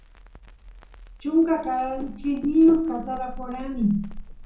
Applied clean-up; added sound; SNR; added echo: none; Crackle; 15 dB; reverberation time 0.6 s.